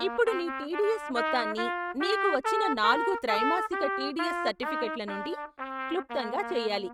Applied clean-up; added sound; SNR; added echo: neural mask model RNNoise.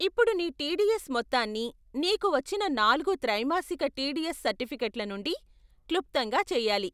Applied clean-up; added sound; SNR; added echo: none; none; none; none.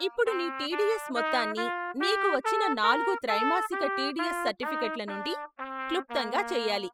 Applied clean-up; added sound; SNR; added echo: classical method spectral subtraction.